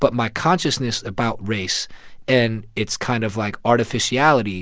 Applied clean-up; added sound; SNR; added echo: none; none; none; none.